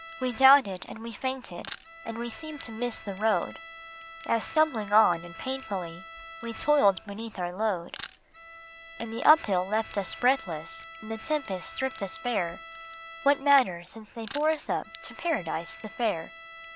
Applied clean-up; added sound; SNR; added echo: none; Bowed string instrument + Camera; 16 dB; none.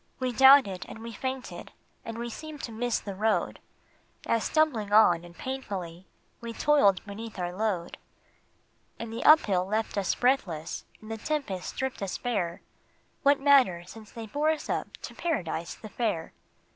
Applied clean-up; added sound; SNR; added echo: none; none; none; none.